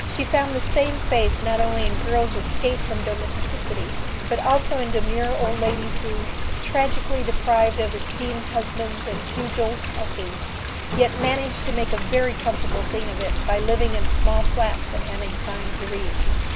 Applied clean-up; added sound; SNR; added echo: none; Water; -3 dB; none.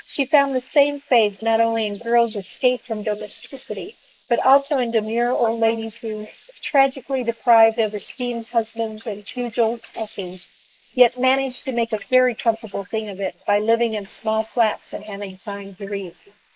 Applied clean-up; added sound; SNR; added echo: neural mask model Resemble Enhance denoiser.